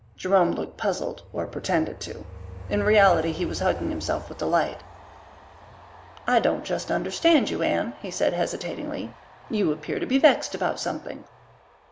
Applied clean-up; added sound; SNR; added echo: none; Train; 17 dB; none.